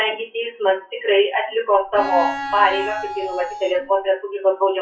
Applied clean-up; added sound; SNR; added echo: classical method WPE with log-MMSE.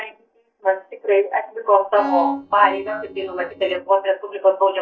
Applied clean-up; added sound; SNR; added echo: neural mask model DeepFilterNet 3.